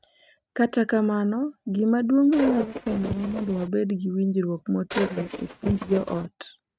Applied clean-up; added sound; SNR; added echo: neural mask model RNNoise.